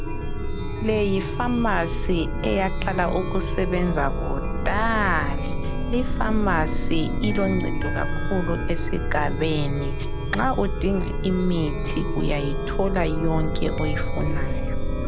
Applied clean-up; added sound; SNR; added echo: none; Chime; -2 dB; none.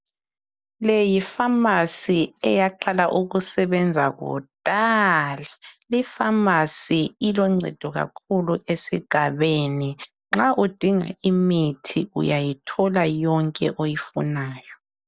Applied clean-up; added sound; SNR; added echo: none; none; none; none.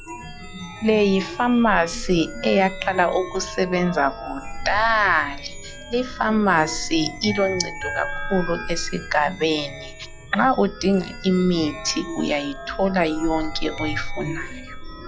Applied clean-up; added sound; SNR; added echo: classical method log-MMSE.